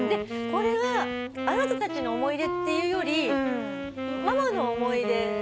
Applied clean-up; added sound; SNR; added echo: none; Wind instrument, woodwind instrument; 3 dB; none.